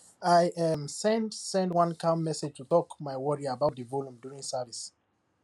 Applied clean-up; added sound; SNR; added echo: none; none; none; none.